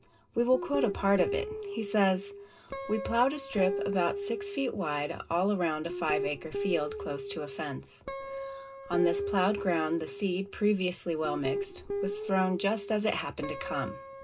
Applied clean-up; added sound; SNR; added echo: none; Guitar; 6 dB; reverberation time 0.2 s.